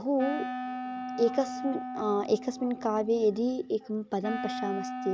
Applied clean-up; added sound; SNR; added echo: none; Wind instrument, woodwind instrument; 7 dB; none.